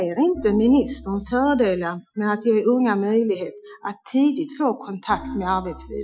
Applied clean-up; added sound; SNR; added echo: classical method Wiener filter.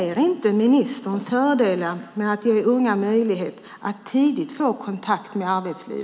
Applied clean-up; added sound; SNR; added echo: none; none; none; none.